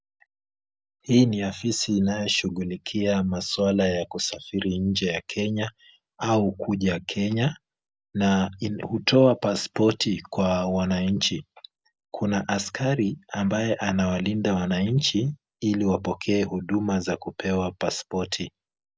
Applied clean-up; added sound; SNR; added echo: none; none; none; none.